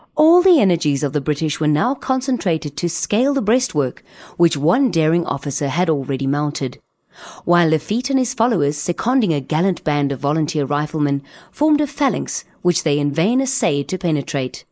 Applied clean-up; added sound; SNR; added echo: neural mask model Resemble Enhance denoiser.